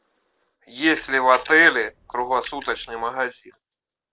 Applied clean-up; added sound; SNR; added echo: neural separator model SepFormer DNS4.